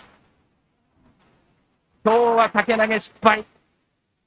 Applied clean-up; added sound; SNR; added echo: neural mask model RNNoise.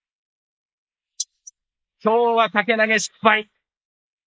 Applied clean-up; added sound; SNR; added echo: neural mask model Resemble Enhance denoiser.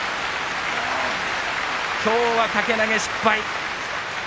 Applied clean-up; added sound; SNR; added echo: none; none; none; none.